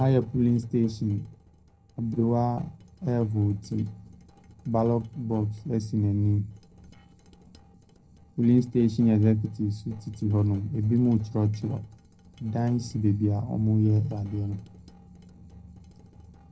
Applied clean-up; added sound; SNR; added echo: neural separator model SepFormer DNS4.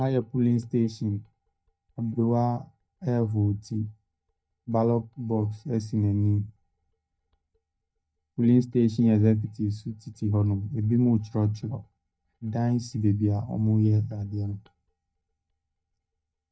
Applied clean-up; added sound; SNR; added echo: neural mask model DeepFilterNet 3.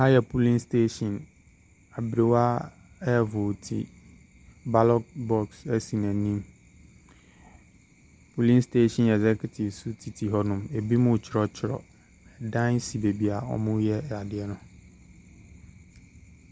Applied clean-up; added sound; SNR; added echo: none; none; none; none.